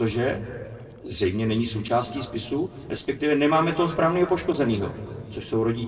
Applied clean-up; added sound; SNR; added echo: neural separator model SepFormer DNS4.